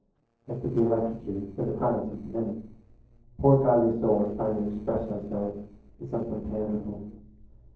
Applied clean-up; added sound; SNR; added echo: neural separator model SepFormer DNS4.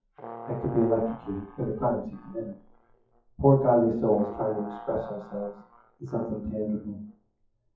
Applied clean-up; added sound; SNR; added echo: classical method WPE with log-MMSE.